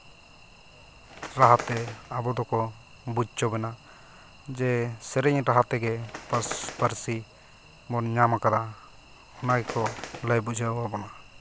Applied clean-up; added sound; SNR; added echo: none; Bird; 14 dB; none.